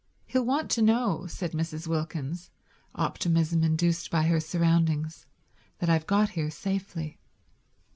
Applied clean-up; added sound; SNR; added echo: none; none; none; none.